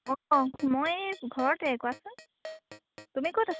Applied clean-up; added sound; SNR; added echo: none; Keyboard (musical); 17 dB; none.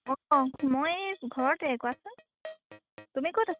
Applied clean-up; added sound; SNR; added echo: neural mask model RNNoise.